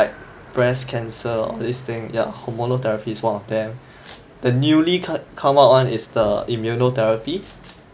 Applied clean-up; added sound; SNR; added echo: none; none; none; none.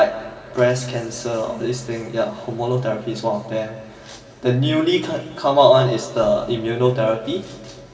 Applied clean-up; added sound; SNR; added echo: none; none; none; reverberation time 2.2 s.